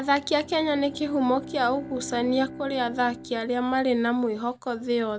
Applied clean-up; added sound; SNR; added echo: none; Bowed string instrument; 16 dB; none.